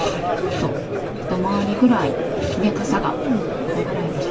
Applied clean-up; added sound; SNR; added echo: none; Crowd; 1 dB; reverberation time 0.2 s.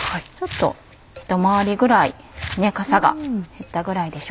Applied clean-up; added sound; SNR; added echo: none; none; none; none.